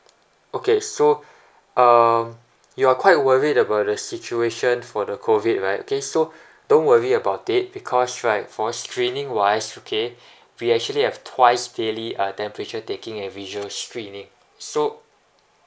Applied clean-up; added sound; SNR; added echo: none; none; none; none.